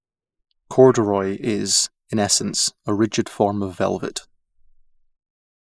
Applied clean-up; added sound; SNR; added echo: neural mask model Resemble Enhance denoiser.